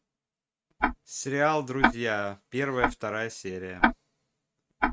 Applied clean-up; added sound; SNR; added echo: neural mask model RNNoise.